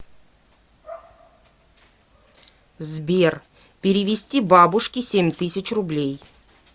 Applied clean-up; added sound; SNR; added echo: none; none; none; none.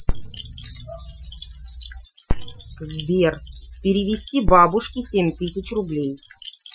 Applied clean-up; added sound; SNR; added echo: classical method Wiener filter.